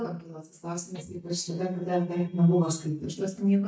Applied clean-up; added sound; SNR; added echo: neural mask model DeepFilterNet 3.